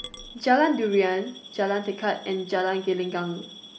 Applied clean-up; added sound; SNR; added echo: none; Coin (dropping) / Glass; 19 dB; none.